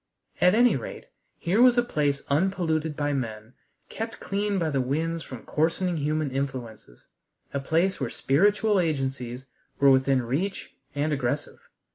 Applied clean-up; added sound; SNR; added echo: none; none; none; none.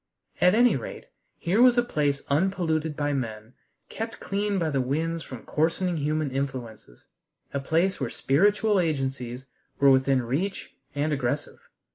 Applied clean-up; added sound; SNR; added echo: neural mask model Resemble Enhance denoiser.